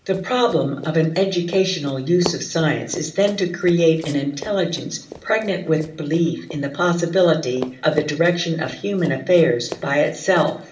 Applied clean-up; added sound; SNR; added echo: none; Run; 17 dB; reverberation time 0.6 s.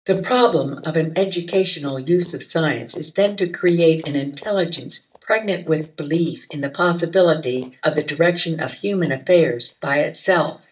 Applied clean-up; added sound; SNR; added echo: neural mask model DeepFilterNet 3.